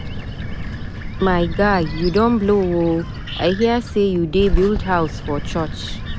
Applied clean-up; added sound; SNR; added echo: none; Bird; 6 dB; none.